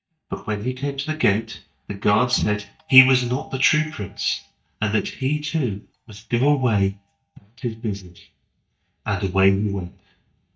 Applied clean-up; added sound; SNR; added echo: neural mask model DeepFilterNet 3.